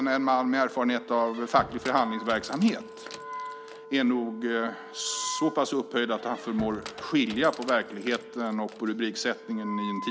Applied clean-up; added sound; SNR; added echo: none; Squeak + Wind instrument, woodwind instrument; 13 dB; none.